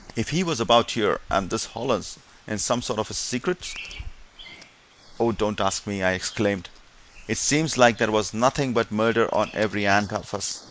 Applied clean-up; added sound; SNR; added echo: neural mask model Resemble Enhance denoiser.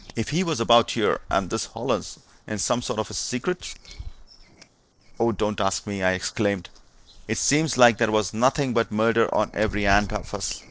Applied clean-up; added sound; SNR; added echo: neural separator model SepFormer DNS4.